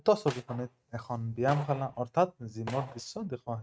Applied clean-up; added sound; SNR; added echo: neural mask model RNNoise.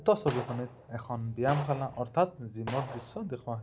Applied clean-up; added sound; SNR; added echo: none; Gunshot, gunfire; 12 dB; none.